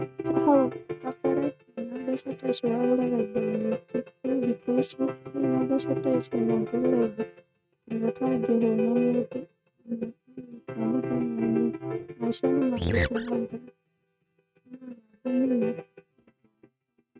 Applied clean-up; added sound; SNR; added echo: neural mask model RNNoise.